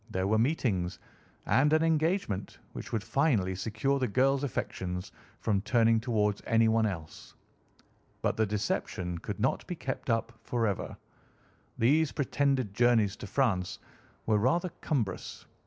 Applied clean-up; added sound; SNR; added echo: none; none; none; none.